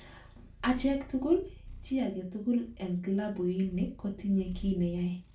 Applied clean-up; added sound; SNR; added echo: none; Purr; 15 dB; reverberation time 0.3 s.